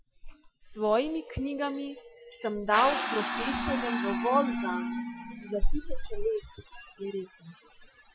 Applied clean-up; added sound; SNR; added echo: classical method Wiener filter.